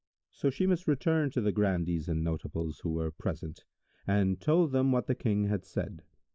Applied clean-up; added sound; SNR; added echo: neural mask model Resemble Enhance denoiser.